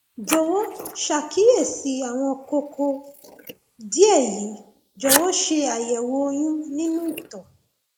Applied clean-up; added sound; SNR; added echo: neural mask model Resemble Enhance denoiser.